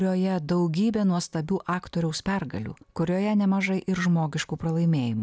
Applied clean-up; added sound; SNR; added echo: none; none; none; none.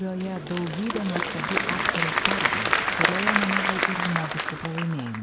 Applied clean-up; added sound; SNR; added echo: none; Applause / Crowd; -4 dB; none.